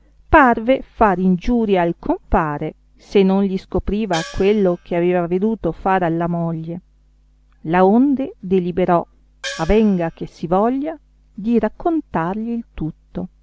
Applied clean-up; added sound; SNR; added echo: none; Gong; 15 dB; none.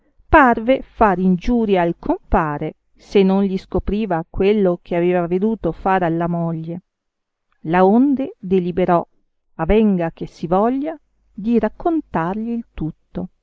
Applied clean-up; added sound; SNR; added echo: neural mask model Resemble Enhance denoiser.